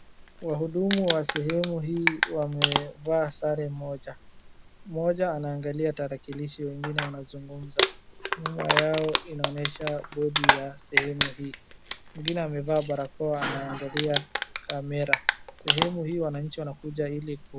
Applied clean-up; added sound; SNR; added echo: none; Crumpling, crinkling; 0 dB; none.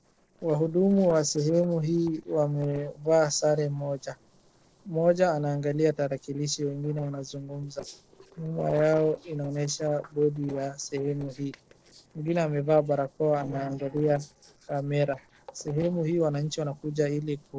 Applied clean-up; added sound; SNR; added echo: neural separator model SepFormer DNS4.